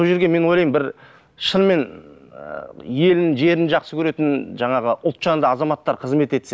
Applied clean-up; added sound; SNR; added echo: none; none; none; none.